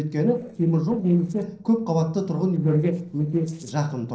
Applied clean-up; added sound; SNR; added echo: neural separator model SepFormer DNS4.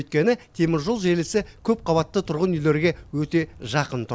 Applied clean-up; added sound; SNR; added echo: none; none; none; none.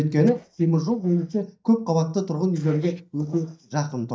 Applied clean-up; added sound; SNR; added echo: neural mask model DeepFilterNet 3.